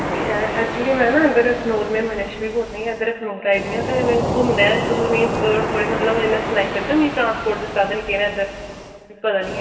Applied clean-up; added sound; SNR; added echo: none; Waves, surf; 5 dB; reverberation time 2.3 s.